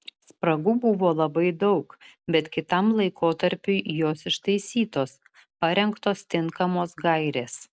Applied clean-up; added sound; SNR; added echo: none; none; none; none.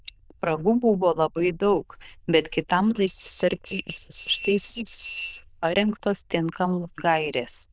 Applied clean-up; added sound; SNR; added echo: neural diffusion model UNIVERSE++.